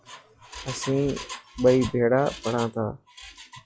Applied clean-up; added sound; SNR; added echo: classical method log-MMSE.